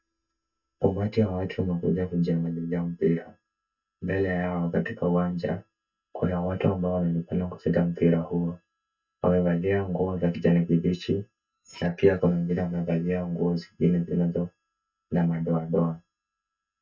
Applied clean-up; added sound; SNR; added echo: neural mask model DeepFilterNet 3.